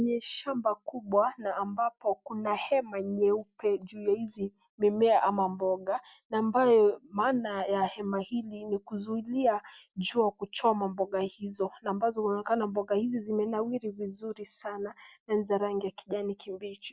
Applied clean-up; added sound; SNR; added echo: none; none; none; none.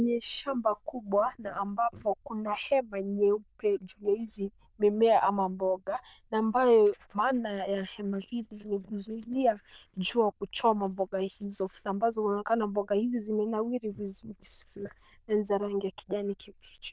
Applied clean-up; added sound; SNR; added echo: neural diffusion model UNIVERSE++.